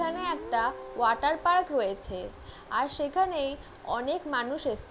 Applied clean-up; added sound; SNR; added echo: none; Guitar; 17 dB; none.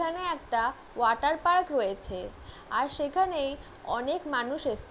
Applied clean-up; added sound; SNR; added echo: none; none; none; none.